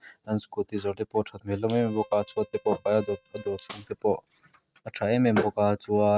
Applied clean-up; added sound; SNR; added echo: neural mask model RNNoise.